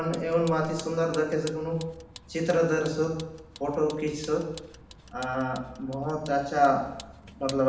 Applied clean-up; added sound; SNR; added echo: none; Vehicle; 19 dB; reverberation time 0.8 s.